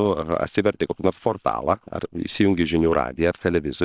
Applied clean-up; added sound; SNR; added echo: neural separator model SepFormer WHAM!.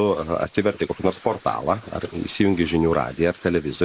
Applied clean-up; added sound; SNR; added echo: neural mask model Resemble Enhance denoiser.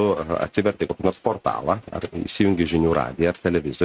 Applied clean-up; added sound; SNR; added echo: neural mask model RNNoise.